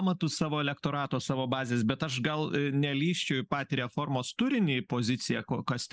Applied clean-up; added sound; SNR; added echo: neural mask model Resemble Enhance denoiser.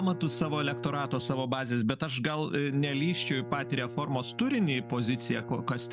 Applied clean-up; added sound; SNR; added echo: none; Bowed string instrument; 12 dB; none.